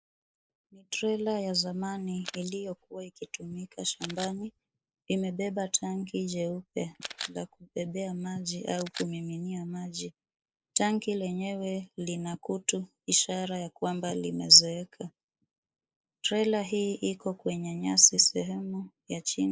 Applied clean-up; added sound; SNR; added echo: neural mask model Resemble Enhance denoiser.